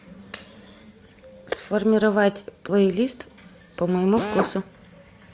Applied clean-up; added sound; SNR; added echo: none; Drill; 4 dB; none.